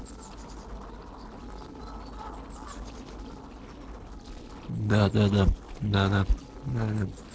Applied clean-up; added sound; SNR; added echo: neural separator model SepFormer DNS4.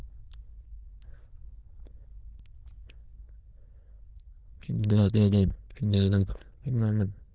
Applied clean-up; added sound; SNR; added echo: neural diffusion model UNIVERSE++.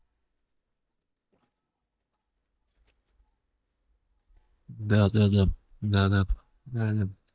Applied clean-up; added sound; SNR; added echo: neural mask model DeepFilterNet 3.